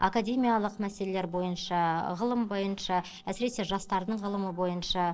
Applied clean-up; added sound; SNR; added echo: neural separator model SepFormer DNS4.